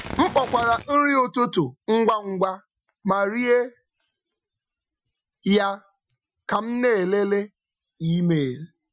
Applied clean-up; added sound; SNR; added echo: classical method Wiener filter.